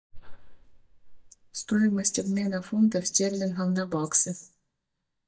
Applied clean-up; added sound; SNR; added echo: neural mask model DeepFilterNet 3.